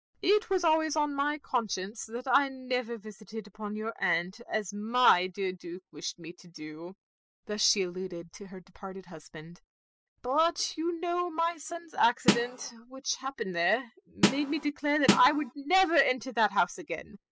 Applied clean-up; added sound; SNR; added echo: classical method spectral subtraction.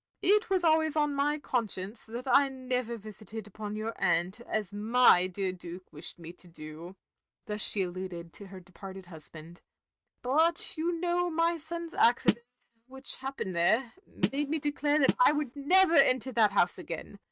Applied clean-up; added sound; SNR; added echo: neural mask model RNNoise.